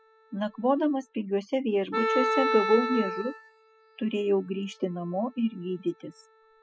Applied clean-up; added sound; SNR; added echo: classical method spectral subtraction.